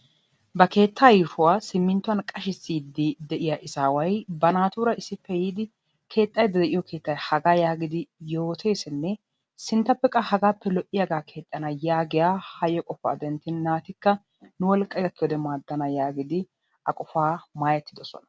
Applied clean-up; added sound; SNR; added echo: none; none; none; none.